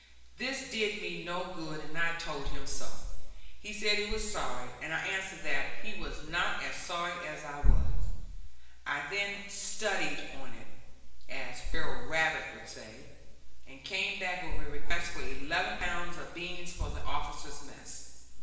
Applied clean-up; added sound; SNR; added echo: none; none; none; reverberation time 1.2 s.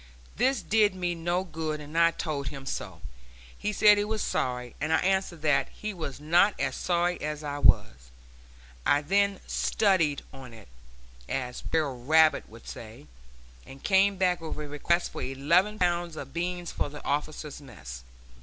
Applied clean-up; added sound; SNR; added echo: none; none; none; none.